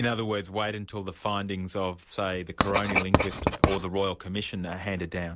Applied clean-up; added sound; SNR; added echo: none; Writing; -3 dB; none.